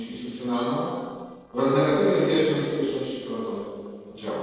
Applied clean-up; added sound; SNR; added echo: neural separator model SepFormer DNS4.